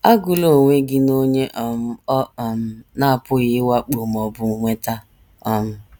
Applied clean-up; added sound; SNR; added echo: none; none; none; none.